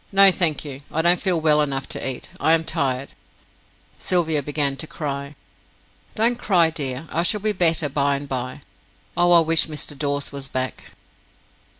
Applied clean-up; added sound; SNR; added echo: none; none; none; none.